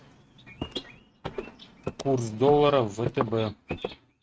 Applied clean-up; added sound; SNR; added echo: neural mask model RNNoise.